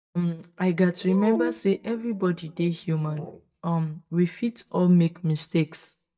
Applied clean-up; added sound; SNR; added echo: neural mask model DeepFilterNet 3.